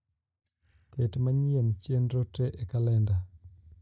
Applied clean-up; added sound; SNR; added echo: neural mask model DeepFilterNet 3.